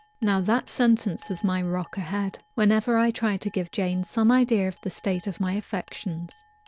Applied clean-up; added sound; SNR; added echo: none; Chink, clink; 15 dB; none.